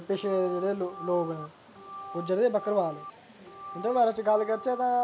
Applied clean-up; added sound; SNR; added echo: none; Organ; 14 dB; none.